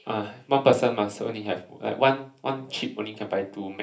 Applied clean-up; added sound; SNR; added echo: none; none; none; reverberation time 0.3 s.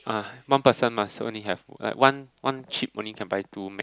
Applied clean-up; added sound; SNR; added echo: none; none; none; none.